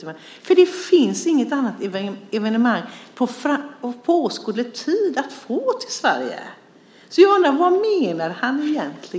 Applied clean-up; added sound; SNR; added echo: none; none; none; none.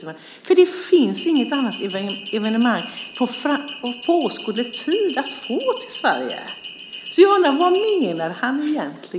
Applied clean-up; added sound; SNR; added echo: none; Bell; 12 dB; none.